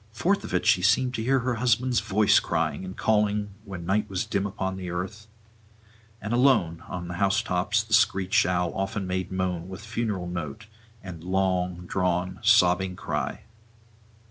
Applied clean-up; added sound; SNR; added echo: none; none; none; none.